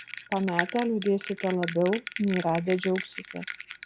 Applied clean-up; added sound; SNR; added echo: none; Bell; 9 dB; none.